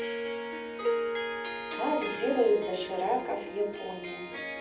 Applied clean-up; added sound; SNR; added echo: none; Harp; 3 dB; reverberation time 0.6 s.